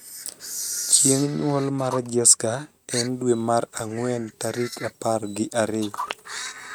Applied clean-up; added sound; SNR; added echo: neural mask model RNNoise.